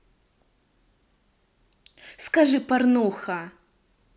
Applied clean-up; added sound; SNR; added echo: none; none; none; none.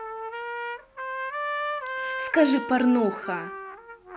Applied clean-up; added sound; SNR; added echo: none; Trumpet; 5 dB; none.